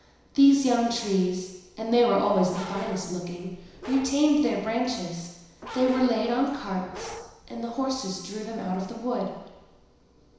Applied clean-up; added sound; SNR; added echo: none; Bark; 14 dB; reverberation time 1.0 s.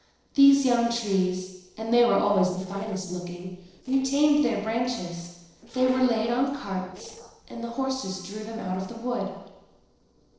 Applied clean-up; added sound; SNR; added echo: neural separator model SepFormer DNS4.